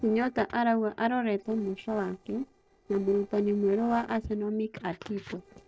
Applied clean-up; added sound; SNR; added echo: neural separator model SepFormer DNS4.